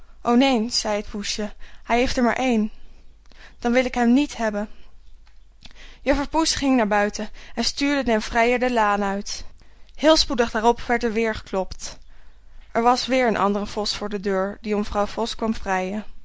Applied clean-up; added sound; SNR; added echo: none; none; none; none.